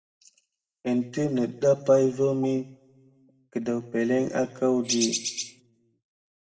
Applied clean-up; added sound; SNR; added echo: none; Bird; 4 dB; reverberation time 0.8 s.